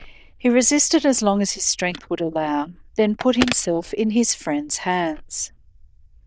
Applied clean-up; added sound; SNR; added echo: neural diffusion model UNIVERSE++.